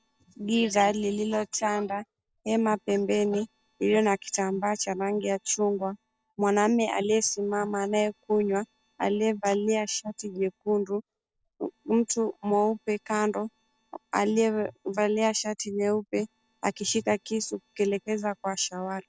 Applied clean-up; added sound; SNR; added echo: neural separator model SepFormer DNS4.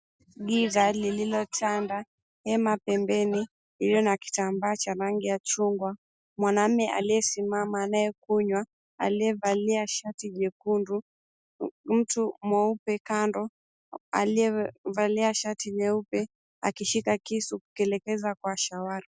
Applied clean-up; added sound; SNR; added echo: none; none; none; none.